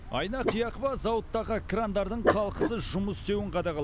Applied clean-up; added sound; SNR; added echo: none; Dog; 3 dB; none.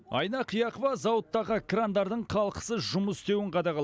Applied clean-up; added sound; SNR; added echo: none; none; none; none.